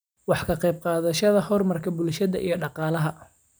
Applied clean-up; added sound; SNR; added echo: none; none; none; none.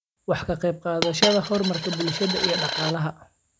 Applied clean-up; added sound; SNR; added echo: none; Coin (dropping); 1 dB; none.